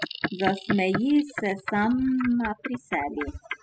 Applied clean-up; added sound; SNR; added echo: classical method spectral subtraction.